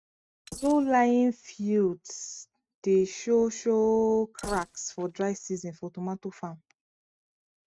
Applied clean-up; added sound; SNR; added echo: neural mask model RNNoise.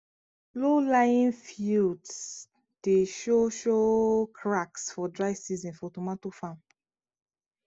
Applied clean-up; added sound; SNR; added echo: none; none; none; none.